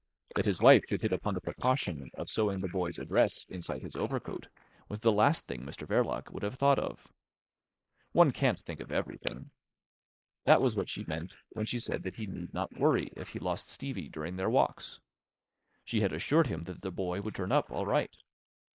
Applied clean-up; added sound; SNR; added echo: neural mask model Resemble Enhance denoiser.